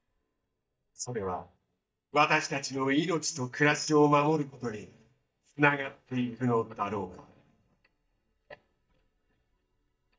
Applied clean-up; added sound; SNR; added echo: neural mask model DeepFilterNet 3.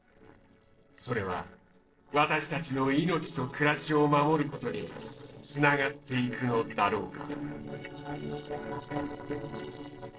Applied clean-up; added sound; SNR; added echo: neural separator model SepFormer DNS4.